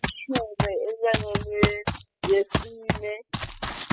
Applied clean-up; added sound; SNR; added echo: classical method spectral subtraction.